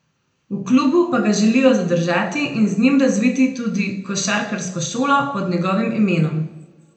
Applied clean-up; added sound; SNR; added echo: none; none; none; reverberation time 0.7 s.